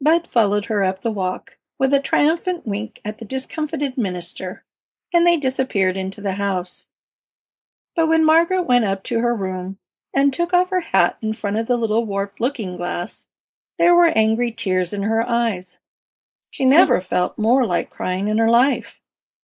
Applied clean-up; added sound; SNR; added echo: neural mask model Resemble Enhance denoiser.